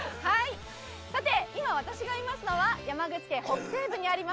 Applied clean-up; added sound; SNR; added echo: none; Cough; 14 dB; none.